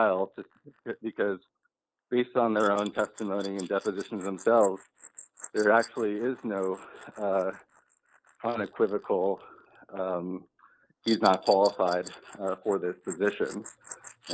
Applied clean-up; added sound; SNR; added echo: neural mask model Resemble Enhance denoiser.